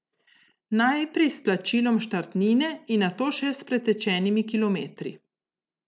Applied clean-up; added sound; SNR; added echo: none; none; none; none.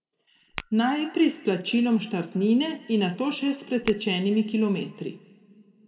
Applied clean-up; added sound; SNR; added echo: none; Tap / Glass; 18 dB; reverberation time 1.3 s.